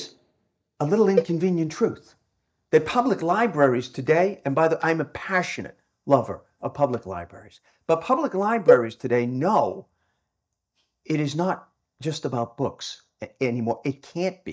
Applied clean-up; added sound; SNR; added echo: neural mask model DeepFilterNet 3.